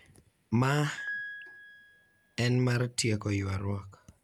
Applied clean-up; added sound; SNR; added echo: none; Piano; 12 dB; none.